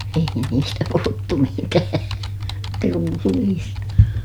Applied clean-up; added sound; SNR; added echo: none; Computer keyboard; 15 dB; none.